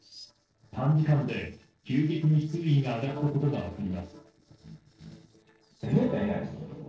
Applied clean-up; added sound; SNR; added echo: neural separator model SepFormer DNS4.